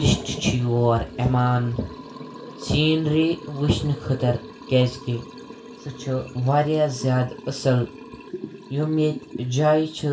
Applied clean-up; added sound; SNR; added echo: none; Liquid; 15 dB; reverberation time 0.3 s.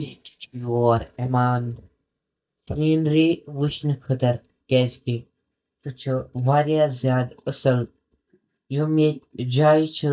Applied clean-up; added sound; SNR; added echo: neural mask model DeepFilterNet 3.